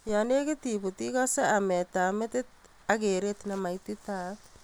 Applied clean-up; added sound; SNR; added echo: none; none; none; none.